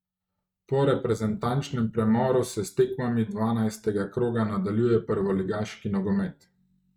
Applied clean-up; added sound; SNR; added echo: neural mask model RNNoise.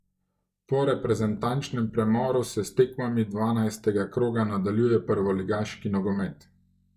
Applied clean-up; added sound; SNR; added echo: neural mask model DeepFilterNet 3.